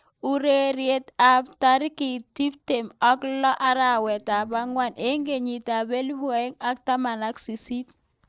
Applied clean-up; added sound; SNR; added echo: neural separator model SepFormer DNS4.